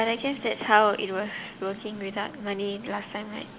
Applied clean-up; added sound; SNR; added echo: none; Train; 18 dB; none.